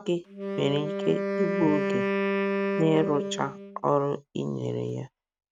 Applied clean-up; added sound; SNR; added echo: neural mask model RNNoise.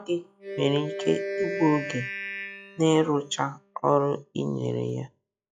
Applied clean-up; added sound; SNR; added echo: classical method log-MMSE.